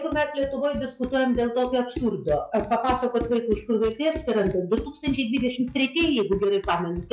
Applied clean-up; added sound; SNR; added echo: classical method log-MMSE.